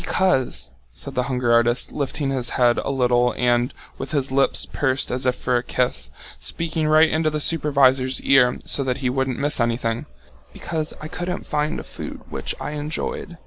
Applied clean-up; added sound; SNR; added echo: none; none; none; none.